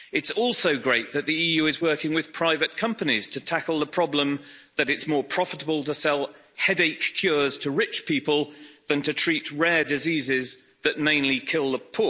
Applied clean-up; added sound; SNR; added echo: none; none; none; none.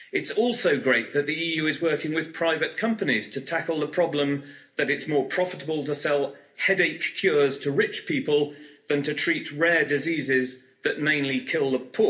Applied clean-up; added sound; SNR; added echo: none; none; none; reverberation time 0.3 s.